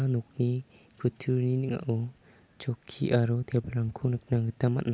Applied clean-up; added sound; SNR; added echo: none; none; none; none.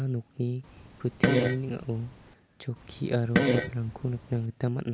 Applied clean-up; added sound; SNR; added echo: none; Fart; -1 dB; none.